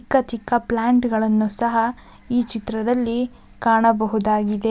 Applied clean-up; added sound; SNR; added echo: none; none; none; none.